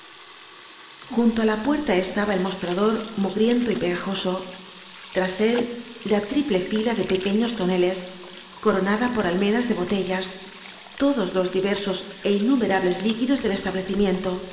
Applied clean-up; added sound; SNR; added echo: none; Sink (filling or washing) / Water tap, faucet; 14 dB; reverberation time 1.7 s.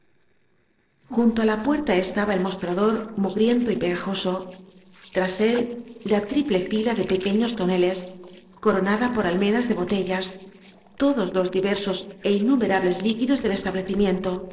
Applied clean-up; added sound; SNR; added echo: neural separator model SepFormer DNS4.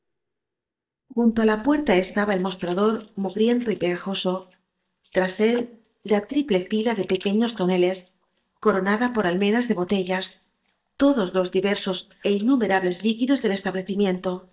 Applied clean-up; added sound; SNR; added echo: neural mask model DeepFilterNet 3.